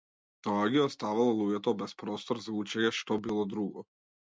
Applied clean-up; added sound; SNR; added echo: none; none; none; none.